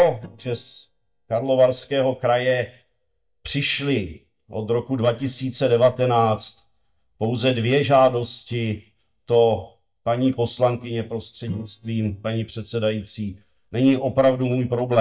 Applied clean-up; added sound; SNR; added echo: neural mask model DeepFilterNet 3.